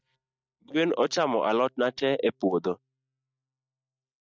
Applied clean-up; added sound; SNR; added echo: neural mask model DeepFilterNet 3.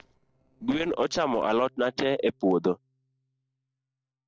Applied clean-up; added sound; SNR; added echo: neural separator model SepFormer DNS4.